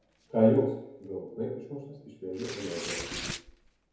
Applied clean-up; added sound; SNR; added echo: none; Tearing; 12 dB; reverberation time 0.9 s.